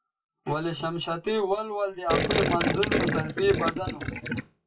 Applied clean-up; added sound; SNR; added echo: classical method WPE with log-MMSE.